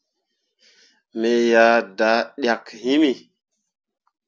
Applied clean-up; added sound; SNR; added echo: none; none; none; none.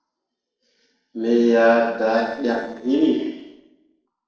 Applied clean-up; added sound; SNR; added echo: neural separator model SepFormer DNS4.